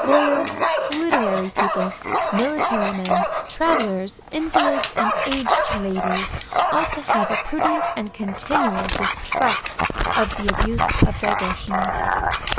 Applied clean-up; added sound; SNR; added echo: none; Dog; -4 dB; none.